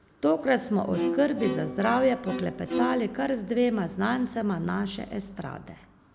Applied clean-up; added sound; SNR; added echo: none; Bowed string instrument; 5 dB; none.